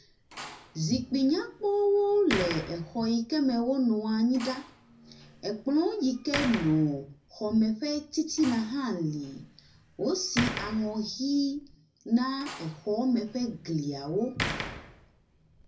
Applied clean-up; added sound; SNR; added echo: none; Slam; 12 dB; reverberation time 0.4 s.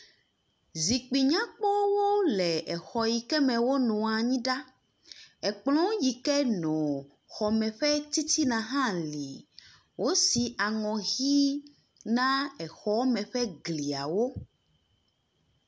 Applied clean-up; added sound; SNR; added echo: none; none; none; none.